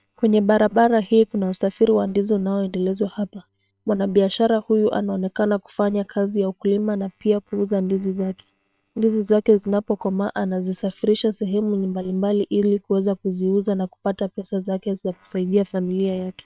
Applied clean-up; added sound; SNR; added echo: neural separator model SepFormer WHAM!.